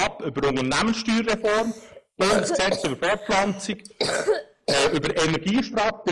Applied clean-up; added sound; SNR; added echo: neural mask model Resemble Enhance denoiser.